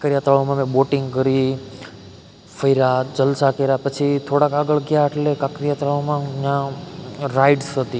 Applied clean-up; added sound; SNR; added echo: none; none; none; none.